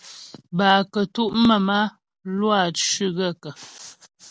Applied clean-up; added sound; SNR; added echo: none; none; none; none.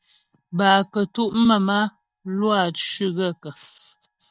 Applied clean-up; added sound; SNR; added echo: neural mask model DeepFilterNet 3.